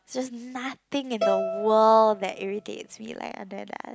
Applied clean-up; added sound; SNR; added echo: none; Bowed string instrument; 6 dB; none.